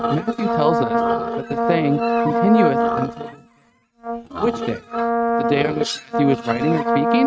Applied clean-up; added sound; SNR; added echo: neural mask model RNNoise.